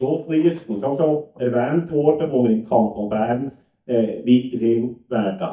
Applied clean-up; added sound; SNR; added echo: neural mask model DeepFilterNet 3.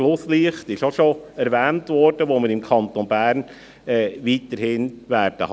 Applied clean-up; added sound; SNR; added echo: none; none; none; none.